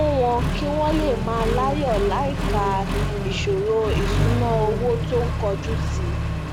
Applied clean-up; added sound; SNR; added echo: none; Accelerating, revving, vroom; -1 dB; none.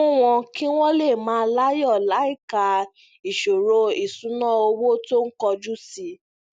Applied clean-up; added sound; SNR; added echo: none; none; none; none.